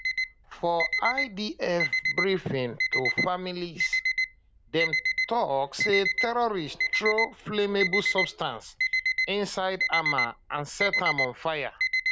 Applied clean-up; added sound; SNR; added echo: none; Alarm; 0 dB; none.